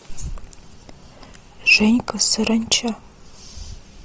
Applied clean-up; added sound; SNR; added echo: none; none; none; none.